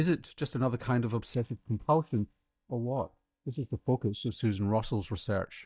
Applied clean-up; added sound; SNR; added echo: neural mask model DeepFilterNet 3.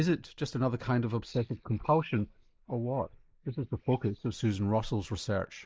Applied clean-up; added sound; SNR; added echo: neural mask model Resemble Enhance denoiser.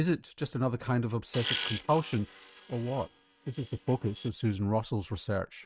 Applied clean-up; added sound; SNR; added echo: neural mask model RNNoise.